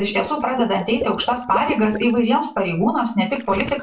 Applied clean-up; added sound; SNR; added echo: none; Water / Liquid; 13 dB; reverberation time 0.2 s.